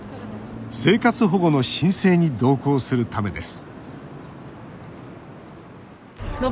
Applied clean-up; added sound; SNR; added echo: none; none; none; none.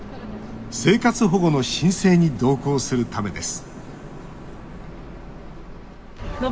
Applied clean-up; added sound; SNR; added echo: none; Printer; 18 dB; reverberation time 1.4 s.